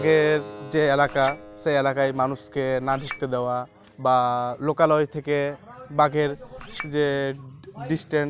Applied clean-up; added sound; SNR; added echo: none; Keyboard (musical) + Chink, clink; 17 dB; none.